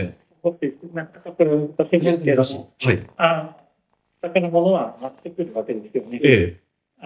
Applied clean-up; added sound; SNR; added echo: neural mask model DeepFilterNet 3.